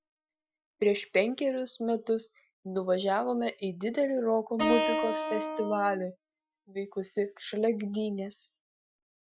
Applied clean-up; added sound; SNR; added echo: classical method Wiener filter.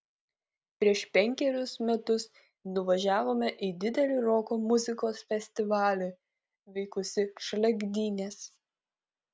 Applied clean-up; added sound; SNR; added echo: none; none; none; none.